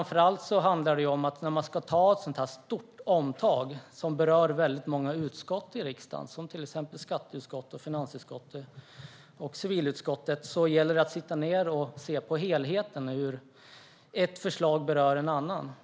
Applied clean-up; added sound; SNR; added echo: none; none; none; none.